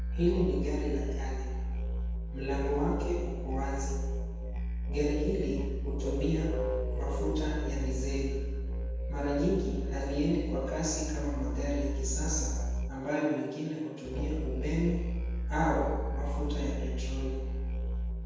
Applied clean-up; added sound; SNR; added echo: none; Musical instrument; -1 dB; reverberation time 1.2 s.